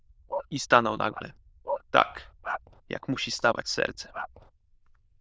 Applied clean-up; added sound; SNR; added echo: neural diffusion model UNIVERSE++.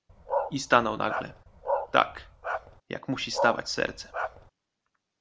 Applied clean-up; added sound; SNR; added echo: none; Bark; 3 dB; none.